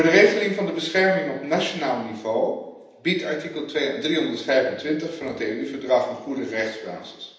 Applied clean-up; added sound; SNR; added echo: none; none; none; reverberation time 0.9 s.